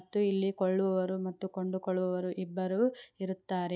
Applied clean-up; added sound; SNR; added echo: none; none; none; none.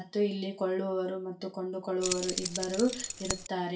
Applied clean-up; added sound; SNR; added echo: none; Keys jangling; 3 dB; reverberation time 0.3 s.